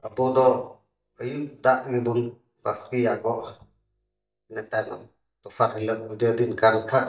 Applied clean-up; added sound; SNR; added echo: neural mask model DeepFilterNet 3.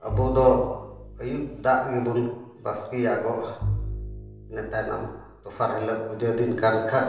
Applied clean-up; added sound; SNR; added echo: none; Bowed string instrument; 9 dB; reverberation time 0.9 s.